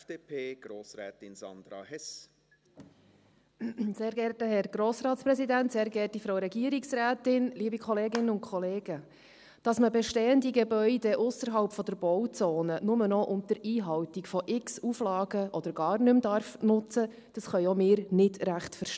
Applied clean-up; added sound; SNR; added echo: none; Clapping; 19 dB; none.